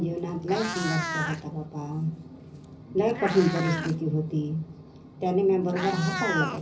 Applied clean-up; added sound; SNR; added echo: none; Meow; 8 dB; reverberation time 0.5 s.